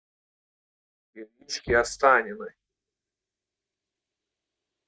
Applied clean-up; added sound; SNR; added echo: neural mask model DeepFilterNet 3.